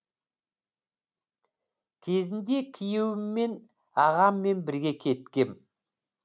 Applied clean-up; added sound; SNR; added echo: none; none; none; none.